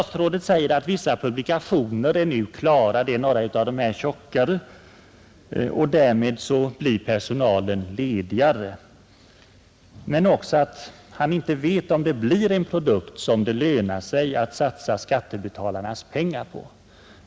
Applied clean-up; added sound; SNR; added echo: none; none; none; none.